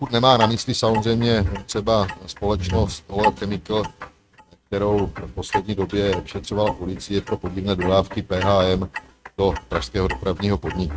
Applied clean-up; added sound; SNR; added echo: neural mask model RNNoise.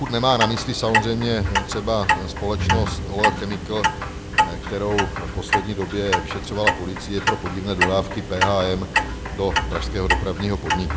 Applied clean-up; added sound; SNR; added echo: none; Clock; -1 dB; none.